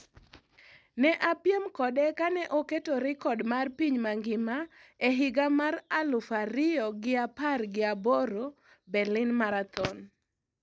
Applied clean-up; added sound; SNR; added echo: none; none; none; none.